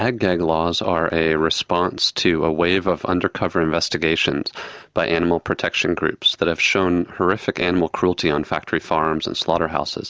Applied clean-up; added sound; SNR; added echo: none; none; none; none.